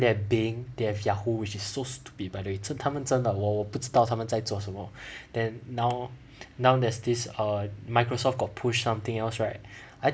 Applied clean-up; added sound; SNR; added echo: none; none; none; none.